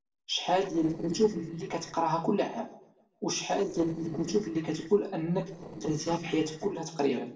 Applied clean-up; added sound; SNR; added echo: neural separator model SepFormer DNS4.